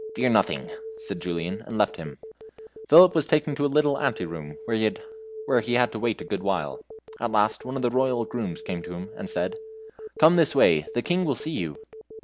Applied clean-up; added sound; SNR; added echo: none; Telephone; 15 dB; none.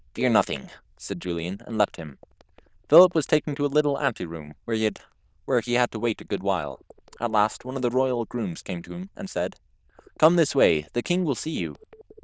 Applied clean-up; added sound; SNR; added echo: neural diffusion model UNIVERSE++.